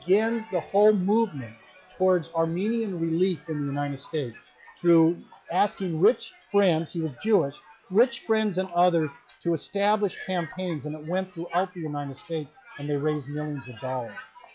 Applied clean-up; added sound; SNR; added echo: classical method log-MMSE.